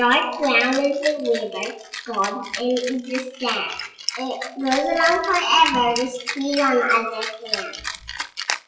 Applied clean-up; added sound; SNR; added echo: classical method WPE with log-MMSE.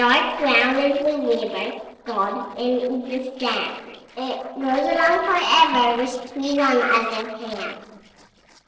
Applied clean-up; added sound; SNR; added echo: neural separator model SepFormer DNS4.